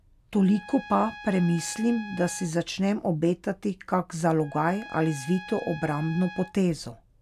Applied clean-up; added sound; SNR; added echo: none; Trumpet; 18 dB; none.